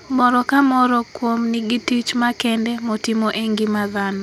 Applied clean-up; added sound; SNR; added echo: none; none; none; none.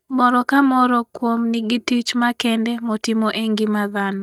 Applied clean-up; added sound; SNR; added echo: neural mask model DeepFilterNet 3.